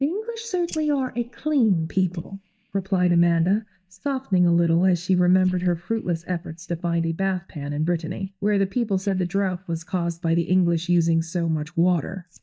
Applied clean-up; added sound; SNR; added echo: neural mask model DeepFilterNet 3.